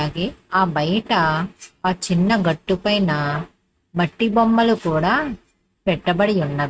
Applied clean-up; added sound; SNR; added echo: neural mask model RNNoise.